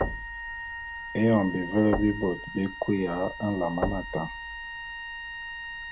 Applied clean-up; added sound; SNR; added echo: none; Wind instrument, woodwind instrument + Knock / Wood / Percussion; 7 dB; none.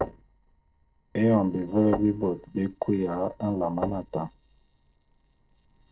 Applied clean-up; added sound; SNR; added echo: neural separator model SepFormer DNS4.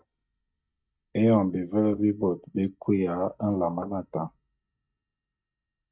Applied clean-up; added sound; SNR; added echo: neural mask model DeepFilterNet 3.